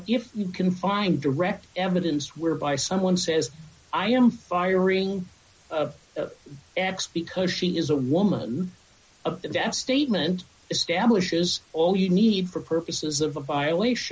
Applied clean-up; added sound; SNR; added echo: none; none; none; none.